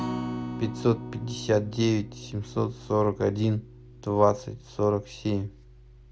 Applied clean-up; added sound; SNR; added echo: none; Acoustic guitar; 11 dB; none.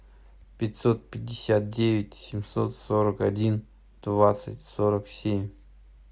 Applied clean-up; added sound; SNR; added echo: none; none; none; none.